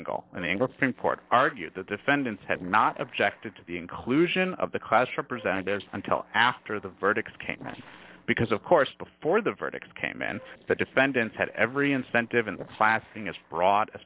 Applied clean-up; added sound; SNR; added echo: neural separator model SepFormer DNS4.